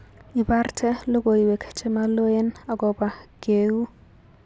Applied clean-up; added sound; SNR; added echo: none; none; none; none.